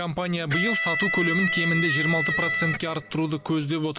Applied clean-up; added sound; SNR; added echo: none; Electric guitar; 0 dB; none.